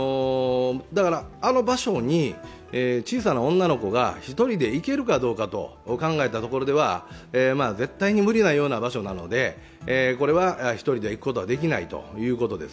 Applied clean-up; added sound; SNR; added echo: none; none; none; none.